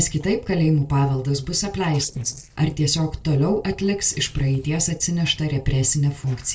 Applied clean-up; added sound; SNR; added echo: neural separator model SepFormer DNS4.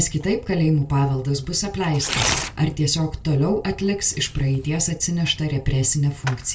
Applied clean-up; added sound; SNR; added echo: none; Tearing; 11 dB; reverberation time 0.2 s.